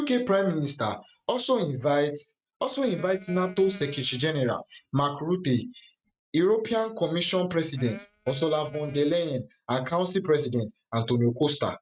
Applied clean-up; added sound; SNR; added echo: neural mask model RNNoise.